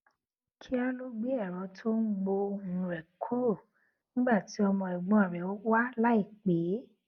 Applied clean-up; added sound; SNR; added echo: none; none; none; none.